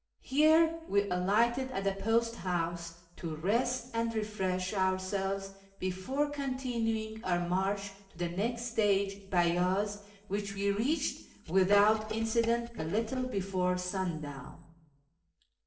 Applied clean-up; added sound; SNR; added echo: neural separator model SepFormer DNS4.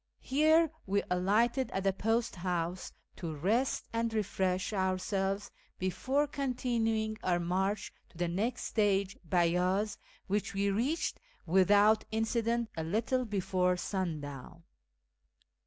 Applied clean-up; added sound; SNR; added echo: none; none; none; none.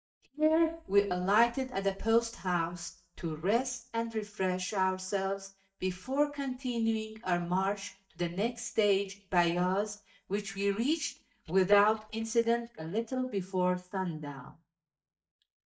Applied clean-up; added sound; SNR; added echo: neural mask model DeepFilterNet 3.